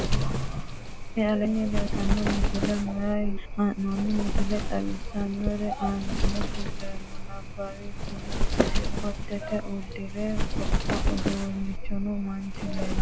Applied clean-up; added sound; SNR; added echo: none; Wind; -3 dB; none.